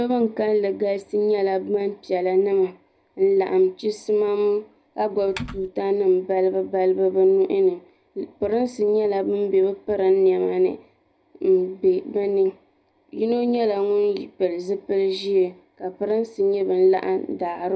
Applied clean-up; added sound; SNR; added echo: none; Typing; 13 dB; reverberation time 0.4 s.